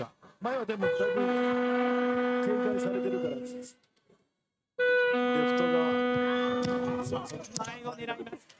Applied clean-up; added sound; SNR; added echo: neural mask model RNNoise.